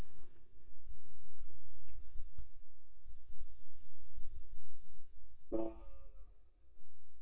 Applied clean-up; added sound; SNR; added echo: neural mask model DeepFilterNet 3.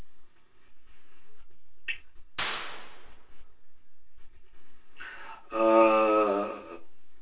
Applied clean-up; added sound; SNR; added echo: none; Clapping; 13 dB; reverberation time 0.1 s.